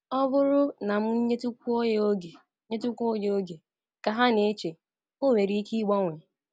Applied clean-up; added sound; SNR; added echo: none; none; none; none.